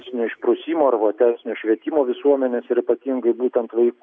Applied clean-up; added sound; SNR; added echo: none; none; none; none.